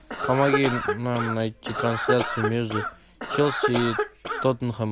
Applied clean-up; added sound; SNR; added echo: none; Cough; 3 dB; none.